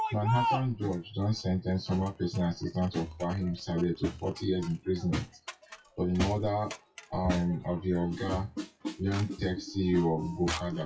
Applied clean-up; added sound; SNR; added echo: classical method WPE with log-MMSE.